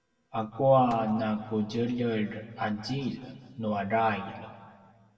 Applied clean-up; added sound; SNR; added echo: none; none; none; reverberation time 1.6 s.